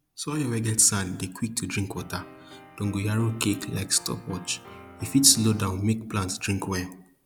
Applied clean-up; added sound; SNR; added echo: none; Piano; 19 dB; none.